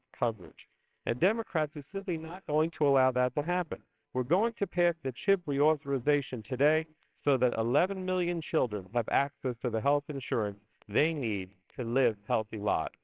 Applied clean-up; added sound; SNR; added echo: neural separator model SepFormer WHAMR!.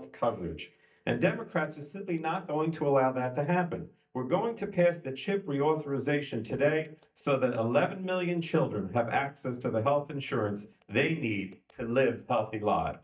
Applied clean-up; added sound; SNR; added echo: neural mask model DeepFilterNet 3.